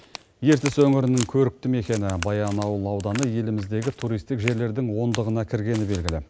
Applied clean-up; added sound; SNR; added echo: none; Crack; 16 dB; none.